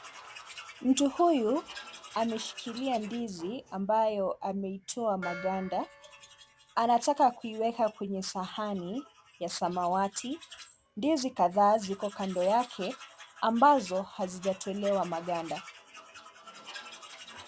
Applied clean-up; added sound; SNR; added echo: none; Gong + Tools; 18 dB; none.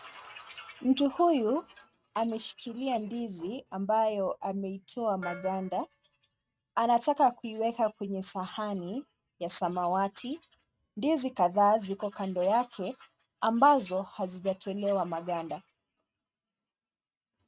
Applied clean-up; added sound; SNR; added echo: neural mask model RNNoise.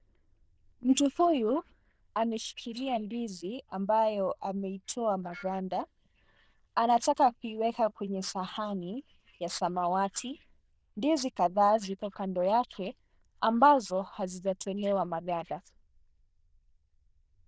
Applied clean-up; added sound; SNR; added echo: neural diffusion model UNIVERSE++.